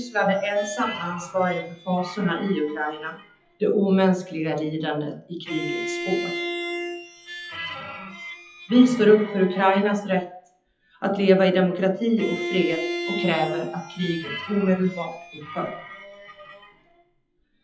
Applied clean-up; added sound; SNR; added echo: classical method WPE with log-MMSE.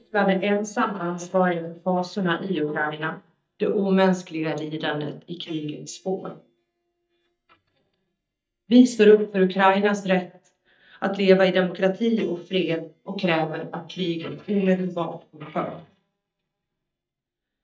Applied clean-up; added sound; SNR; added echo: neural mask model DeepFilterNet 3.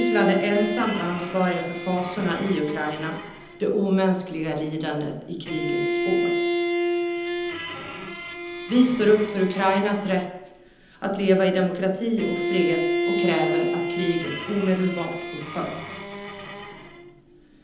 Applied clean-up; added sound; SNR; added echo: none; Bowed string instrument; 4 dB; reverberation time 0.9 s.